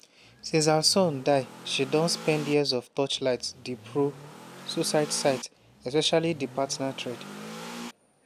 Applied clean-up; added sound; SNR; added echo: none; Accelerating, revving, vroom / Car; 15 dB; none.